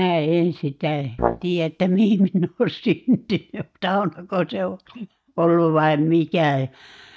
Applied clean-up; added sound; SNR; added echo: neural mask model DeepFilterNet 3.